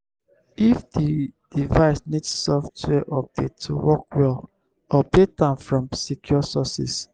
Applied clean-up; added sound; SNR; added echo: none; none; none; none.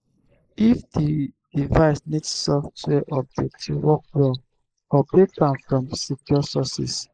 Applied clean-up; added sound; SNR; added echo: neural mask model Resemble Enhance denoiser.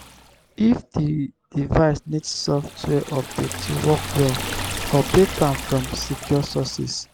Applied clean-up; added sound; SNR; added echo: none; Liquid; 10 dB; none.